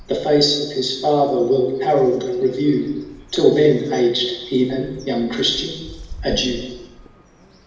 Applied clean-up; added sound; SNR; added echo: none; Bird; 20 dB; reverberation time 1.0 s.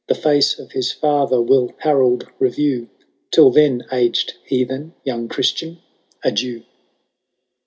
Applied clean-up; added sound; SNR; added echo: none; none; none; none.